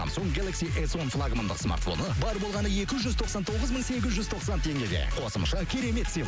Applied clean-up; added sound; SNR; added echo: none; none; none; none.